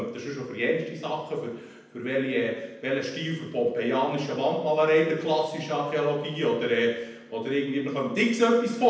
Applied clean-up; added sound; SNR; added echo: none; none; none; reverberation time 0.9 s.